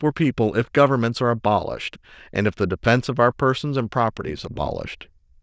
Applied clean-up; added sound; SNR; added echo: neural diffusion model UNIVERSE++.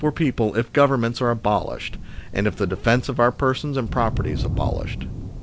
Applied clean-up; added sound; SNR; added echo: none; Thunder; 8 dB; none.